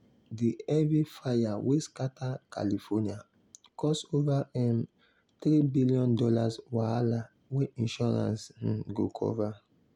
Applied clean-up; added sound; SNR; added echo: none; none; none; none.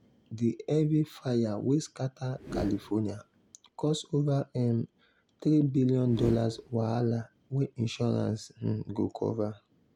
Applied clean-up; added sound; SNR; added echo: none; Whoosh, swoosh, swish; 11 dB; none.